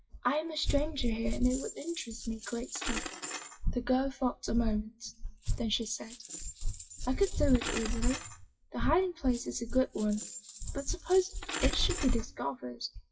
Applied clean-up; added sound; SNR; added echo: classical method WPE with log-MMSE.